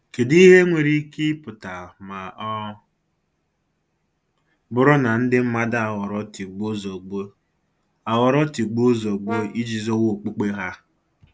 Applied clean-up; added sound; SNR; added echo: none; Brass instrument; 15 dB; none.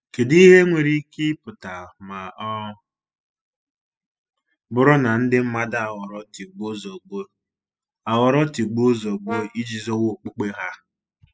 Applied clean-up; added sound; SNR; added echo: classical method spectral subtraction.